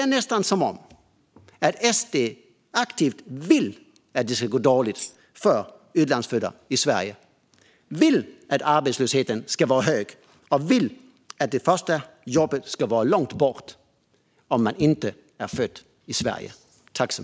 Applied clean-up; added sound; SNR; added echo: none; Tambourine; 16 dB; none.